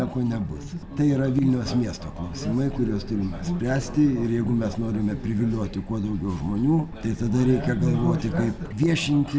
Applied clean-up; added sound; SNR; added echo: none; none; none; none.